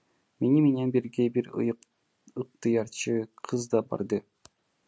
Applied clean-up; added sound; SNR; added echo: none; none; none; none.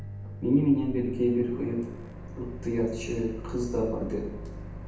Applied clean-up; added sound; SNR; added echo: none; Microwave oven; 10 dB; reverberation time 0.8 s.